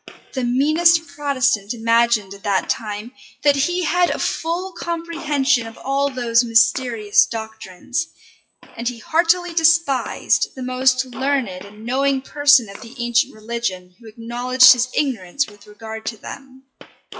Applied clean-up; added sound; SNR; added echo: classical method WPE with log-MMSE.